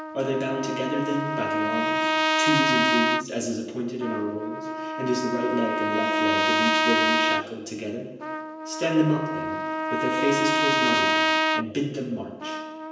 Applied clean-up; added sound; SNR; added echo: none; Trumpet; -3 dB; reverberation time 1.0 s.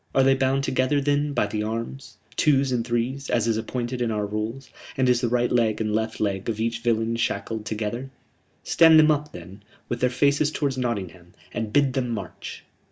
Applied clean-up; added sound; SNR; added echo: none; none; none; none.